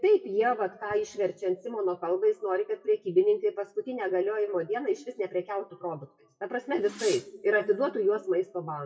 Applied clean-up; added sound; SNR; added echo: classical method WPE with log-MMSE.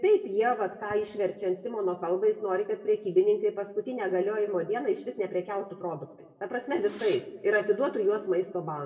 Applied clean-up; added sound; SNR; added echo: none; Fireworks; 19 dB; reverberation time 0.9 s.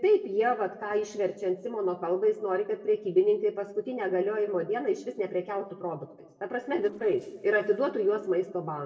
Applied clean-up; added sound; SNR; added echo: neural separator model SepFormer DNS4.